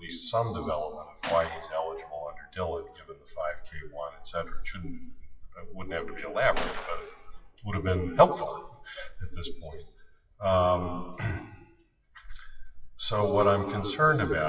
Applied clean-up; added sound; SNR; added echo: classical method WPE with log-MMSE.